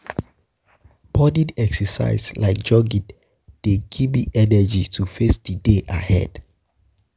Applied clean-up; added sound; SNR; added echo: none; none; none; none.